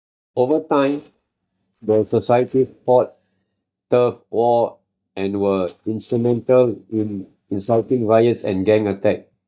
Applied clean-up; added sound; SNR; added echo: neural mask model DeepFilterNet 3.